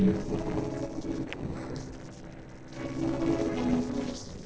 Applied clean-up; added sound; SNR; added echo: neural separator model SepFormer DNS4.